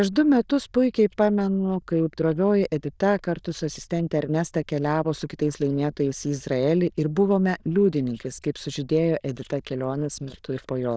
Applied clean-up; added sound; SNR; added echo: neural diffusion model UNIVERSE++.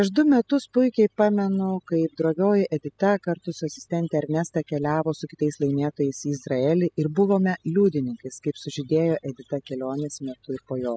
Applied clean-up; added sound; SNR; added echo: classical method spectral subtraction.